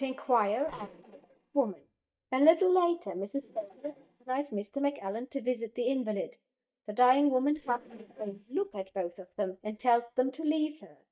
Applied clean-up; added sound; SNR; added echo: neural mask model DeepFilterNet 3.